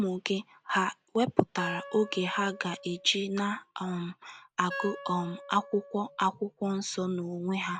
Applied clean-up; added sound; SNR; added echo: none; Wind instrument, woodwind instrument; 13 dB; none.